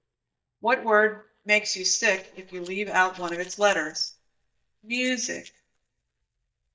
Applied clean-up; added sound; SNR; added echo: neural mask model DeepFilterNet 3.